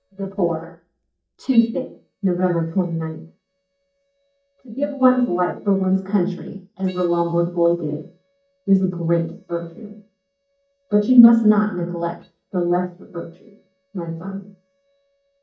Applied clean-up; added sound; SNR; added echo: neural mask model DeepFilterNet 3.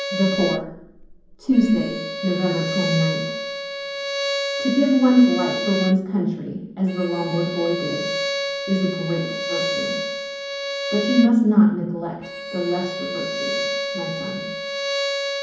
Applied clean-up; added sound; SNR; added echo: none; Bowed string instrument; 5 dB; reverberation time 1.2 s.